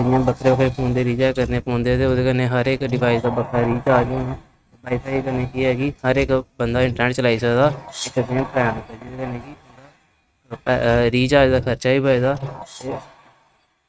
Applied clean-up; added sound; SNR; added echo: neural mask model RNNoise.